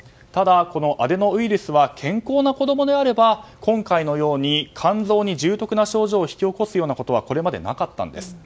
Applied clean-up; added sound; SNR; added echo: none; none; none; none.